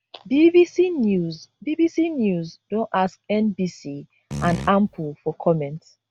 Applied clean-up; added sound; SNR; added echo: none; Fart; 9 dB; none.